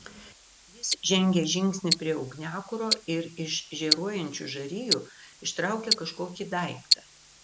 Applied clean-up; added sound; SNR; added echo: none; Tick-tock; 3 dB; none.